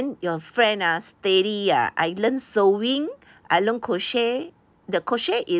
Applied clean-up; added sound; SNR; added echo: none; none; none; none.